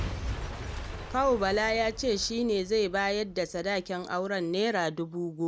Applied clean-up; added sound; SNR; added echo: none; Shatter / Crushing / Boom; 11 dB; none.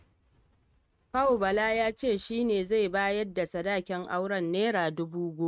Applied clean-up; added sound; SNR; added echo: neural mask model RNNoise.